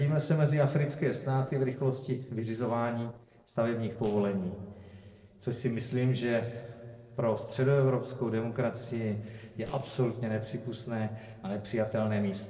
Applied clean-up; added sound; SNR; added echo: neural separator model SepFormer DNS4.